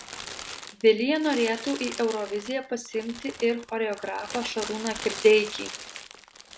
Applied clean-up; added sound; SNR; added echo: none; Crumpling, crinkling; 13 dB; none.